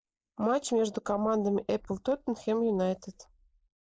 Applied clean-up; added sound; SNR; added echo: neural mask model Resemble Enhance denoiser.